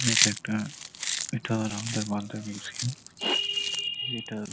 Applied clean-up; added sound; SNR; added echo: none; Chewing, mastication; 2 dB; none.